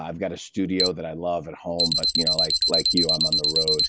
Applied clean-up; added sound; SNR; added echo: none; Alarm; -4 dB; none.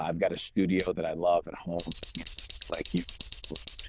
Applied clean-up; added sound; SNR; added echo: neural diffusion model UNIVERSE++.